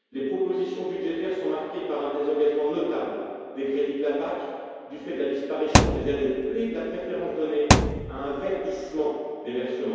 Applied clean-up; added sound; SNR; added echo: none; Thump, thud; -3 dB; reverberation time 2.2 s.